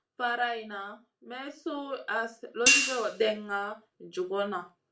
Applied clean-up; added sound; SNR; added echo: none; Hi-hat; -4 dB; reverberation time 0.3 s.